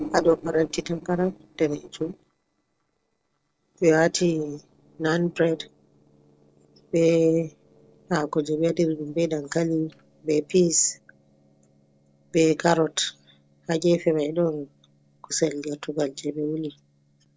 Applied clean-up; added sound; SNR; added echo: neural separator model SepFormer DNS4.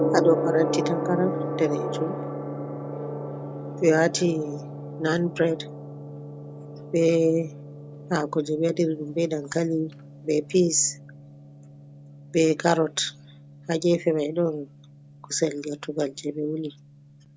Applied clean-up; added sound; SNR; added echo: none; Gong; 7 dB; none.